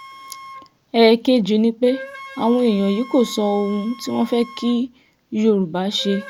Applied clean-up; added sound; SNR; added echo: none; Wind instrument, woodwind instrument; 19 dB; none.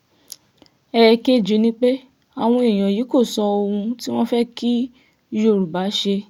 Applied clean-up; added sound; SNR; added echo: none; none; none; none.